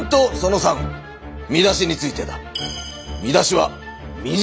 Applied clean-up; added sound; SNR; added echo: none; none; none; none.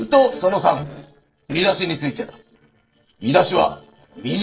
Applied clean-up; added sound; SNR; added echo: neural separator model SepFormer DNS4.